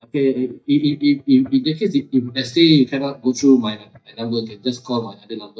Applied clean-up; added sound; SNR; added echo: neural mask model DeepFilterNet 3.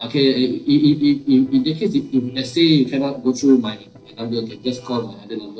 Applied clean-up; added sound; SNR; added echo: neural separator model SepFormer DNS4.